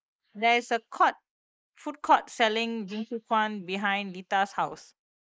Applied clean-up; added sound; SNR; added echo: neural mask model Resemble Enhance denoiser.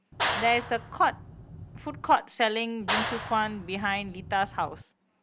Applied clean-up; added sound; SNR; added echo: none; Clapping; 5 dB; none.